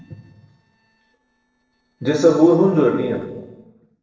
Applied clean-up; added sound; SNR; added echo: neural separator model SepFormer DNS4.